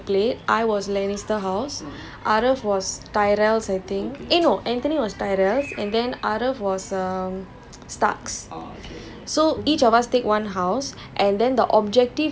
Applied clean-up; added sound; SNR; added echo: none; Bowed string instrument; 20 dB; none.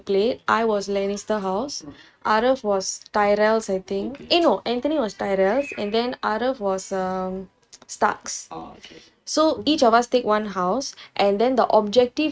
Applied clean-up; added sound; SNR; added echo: neural mask model RNNoise.